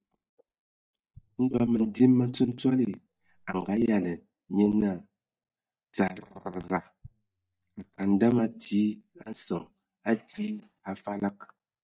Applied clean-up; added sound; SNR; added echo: neural mask model DeepFilterNet 3.